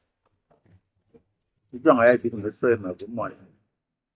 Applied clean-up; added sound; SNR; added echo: neural mask model DeepFilterNet 3.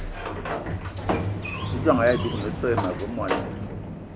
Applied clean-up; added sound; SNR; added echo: none; Sliding door; 1 dB; none.